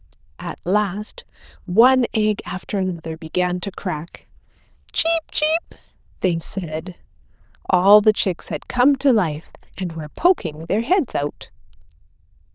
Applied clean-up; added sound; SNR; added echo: neural diffusion model UNIVERSE++.